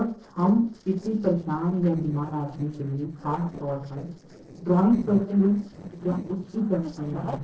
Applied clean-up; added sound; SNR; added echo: neural separator model SepFormer DNS4.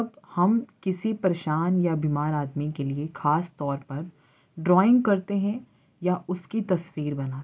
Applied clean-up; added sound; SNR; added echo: none; none; none; none.